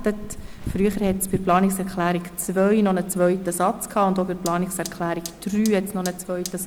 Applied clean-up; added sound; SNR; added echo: none; Fire; 15 dB; none.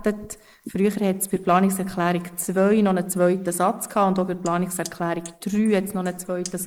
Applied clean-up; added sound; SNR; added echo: neural mask model Resemble Enhance denoiser.